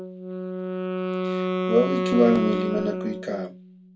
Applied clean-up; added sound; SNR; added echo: none; Wind instrument, woodwind instrument; 2 dB; reverberation time 0.2 s.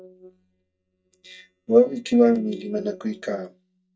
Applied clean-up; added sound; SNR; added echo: neural mask model DeepFilterNet 3.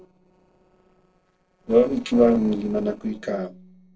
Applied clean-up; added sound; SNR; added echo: neural separator model SepFormer DNS4.